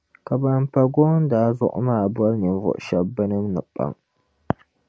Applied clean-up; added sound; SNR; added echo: none; none; none; none.